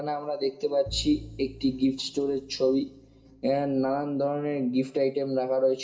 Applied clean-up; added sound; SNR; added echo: none; Bowed string instrument; 18 dB; reverberation time 1.1 s.